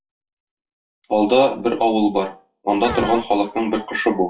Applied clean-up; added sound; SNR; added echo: classical method WPE with log-MMSE.